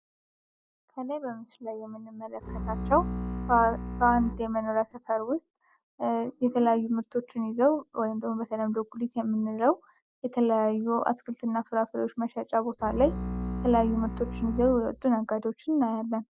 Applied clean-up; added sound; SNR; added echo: none; Bowed string instrument; 6 dB; none.